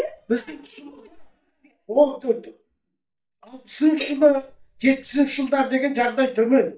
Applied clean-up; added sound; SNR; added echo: neural mask model DeepFilterNet 3.